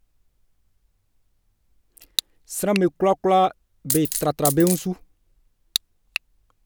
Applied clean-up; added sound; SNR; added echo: none; Coin (dropping); 2 dB; none.